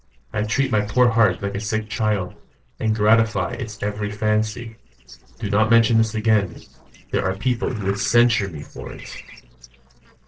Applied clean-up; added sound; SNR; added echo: neural separator model SepFormer DNS4.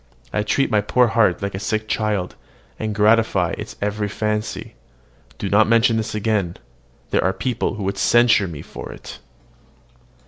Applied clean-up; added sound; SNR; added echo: none; none; none; none.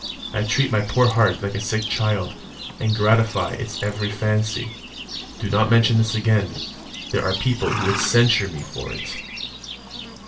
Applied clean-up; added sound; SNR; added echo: none; Livestock, farm animals, working animals; 10 dB; reverberation time 0.2 s.